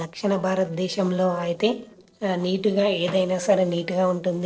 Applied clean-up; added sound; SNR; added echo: neural separator model SepFormer DNS4.